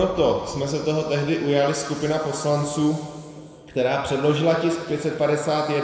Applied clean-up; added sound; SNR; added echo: none; none; none; reverberation time 2.0 s.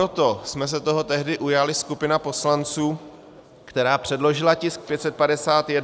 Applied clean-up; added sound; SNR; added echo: none; none; none; none.